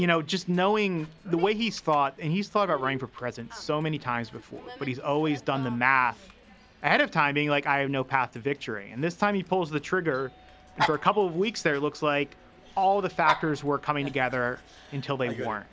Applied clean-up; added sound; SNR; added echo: none; Dog; 13 dB; none.